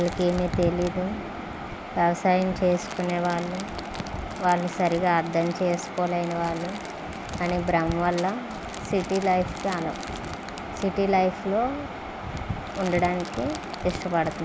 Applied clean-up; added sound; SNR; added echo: none; Crumpling, crinkling; 19 dB; none.